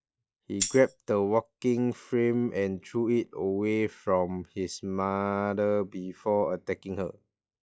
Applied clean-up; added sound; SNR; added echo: classical method log-MMSE.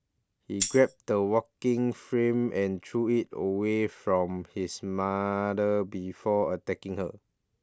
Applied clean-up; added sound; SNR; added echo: none; Tambourine; 5 dB; none.